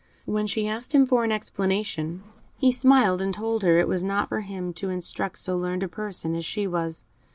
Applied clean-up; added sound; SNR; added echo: none; none; none; none.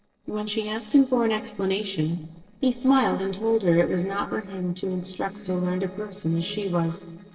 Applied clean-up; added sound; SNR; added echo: neural separator model SepFormer DNS4.